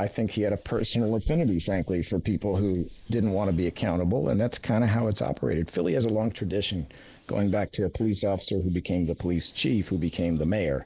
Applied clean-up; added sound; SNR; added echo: neural mask model Resemble Enhance denoiser.